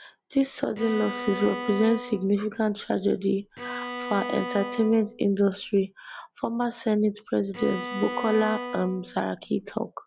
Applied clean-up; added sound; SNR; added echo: none; Bowed string instrument; 10 dB; none.